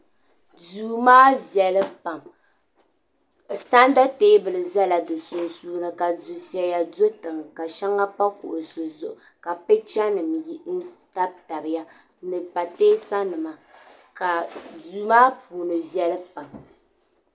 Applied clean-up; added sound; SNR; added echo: none; none; none; none.